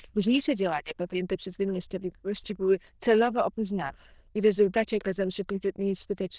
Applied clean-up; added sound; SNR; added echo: neural diffusion model UNIVERSE++.